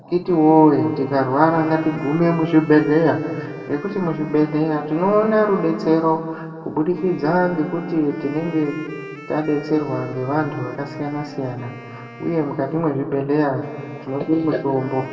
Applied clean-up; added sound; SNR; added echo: none; Wind instrument, woodwind instrument; 18 dB; reverberation time 2.0 s.